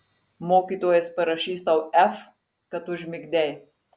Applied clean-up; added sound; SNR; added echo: none; none; none; none.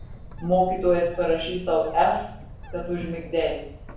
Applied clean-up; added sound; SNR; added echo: none; Bird; 13 dB; reverberation time 0.7 s.